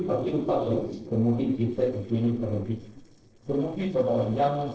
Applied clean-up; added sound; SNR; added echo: neural separator model SepFormer DNS4.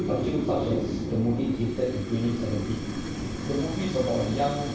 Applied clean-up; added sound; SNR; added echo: none; Fire; 2 dB; reverberation time 0.6 s.